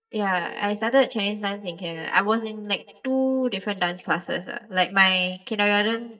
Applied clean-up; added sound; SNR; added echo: neural mask model DeepFilterNet 3.